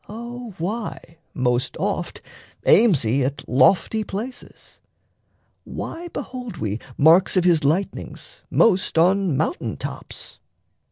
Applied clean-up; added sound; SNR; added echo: none; none; none; none.